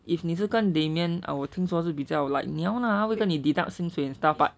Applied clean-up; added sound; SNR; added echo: none; none; none; none.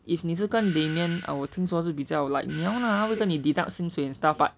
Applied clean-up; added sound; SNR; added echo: none; Doorbell; 15 dB; none.